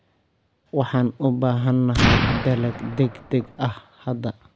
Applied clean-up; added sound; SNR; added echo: none; Explosion; 0 dB; none.